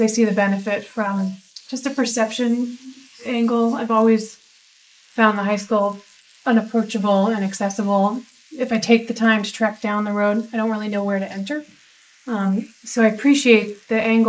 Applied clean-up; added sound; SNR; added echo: neural mask model Resemble Enhance denoiser.